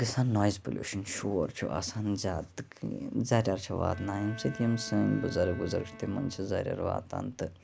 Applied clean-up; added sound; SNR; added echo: none; Bowed string instrument; 17 dB; none.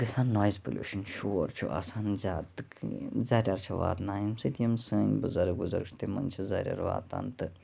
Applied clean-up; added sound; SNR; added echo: none; none; none; none.